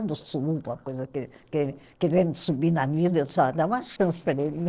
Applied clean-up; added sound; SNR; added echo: neural separator model SepFormer DNS4.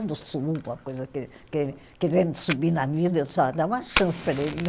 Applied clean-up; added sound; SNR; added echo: none; Fire; 11 dB; none.